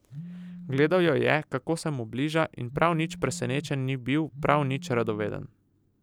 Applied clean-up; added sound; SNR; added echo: none; Telephone; 13 dB; none.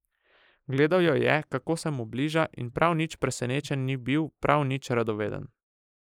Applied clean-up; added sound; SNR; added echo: neural mask model Resemble Enhance denoiser.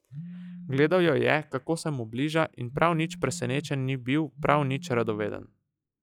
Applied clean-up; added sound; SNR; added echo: classical method log-MMSE.